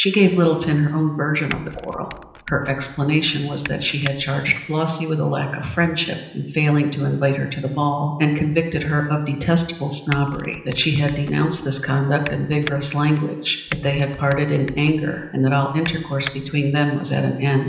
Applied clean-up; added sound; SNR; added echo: none; Typing; 16 dB; reverberation time 0.9 s.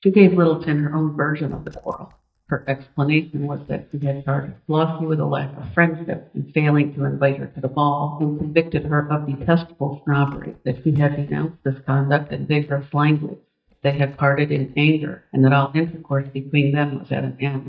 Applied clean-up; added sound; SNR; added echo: neural mask model DeepFilterNet 3.